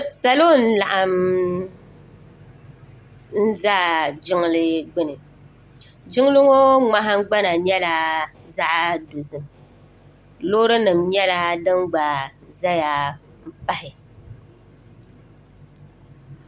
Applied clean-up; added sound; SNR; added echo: none; none; none; none.